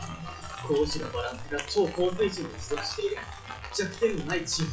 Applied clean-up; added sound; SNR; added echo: classical method WPE with log-MMSE.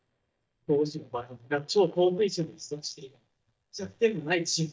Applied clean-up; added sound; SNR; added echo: neural mask model DeepFilterNet 3.